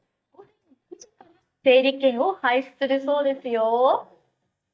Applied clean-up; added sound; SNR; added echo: neural mask model DeepFilterNet 3.